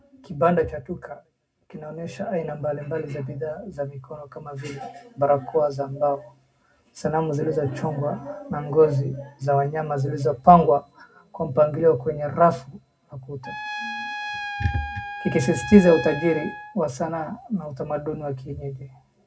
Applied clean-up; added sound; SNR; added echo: none; Trumpet; 9 dB; reverberation time 0.2 s.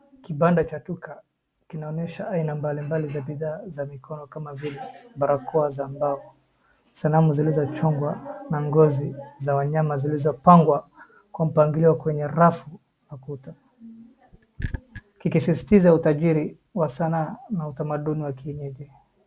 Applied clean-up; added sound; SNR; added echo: none; none; none; none.